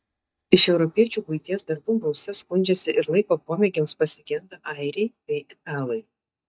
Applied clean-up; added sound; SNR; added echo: neural mask model DeepFilterNet 3.